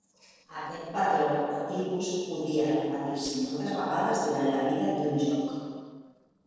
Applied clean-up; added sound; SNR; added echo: neural separator model SepFormer DNS4.